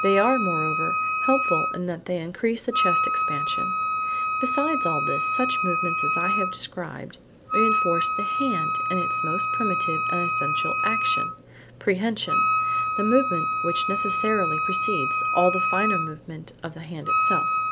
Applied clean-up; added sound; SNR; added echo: none; Wind instrument, woodwind instrument; -3 dB; none.